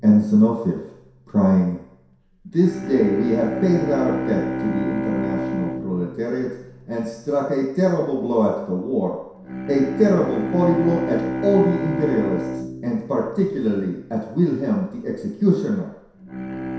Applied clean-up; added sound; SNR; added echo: none; Bowed string instrument; 8 dB; reverberation time 0.7 s.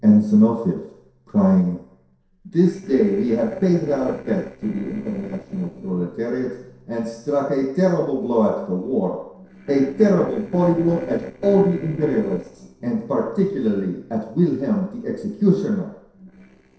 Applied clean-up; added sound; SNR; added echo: neural separator model SepFormer DNS4.